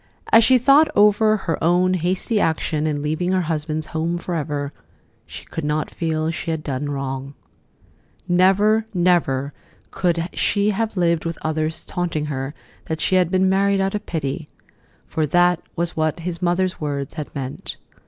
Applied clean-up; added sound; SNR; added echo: none; none; none; none.